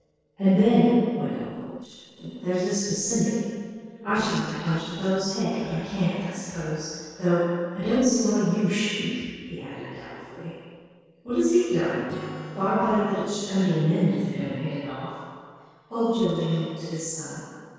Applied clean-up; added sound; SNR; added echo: neural separator model SepFormer DNS4.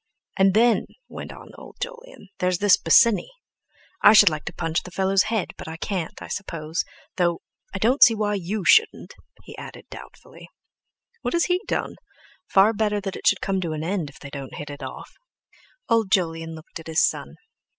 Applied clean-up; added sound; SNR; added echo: none; none; none; none.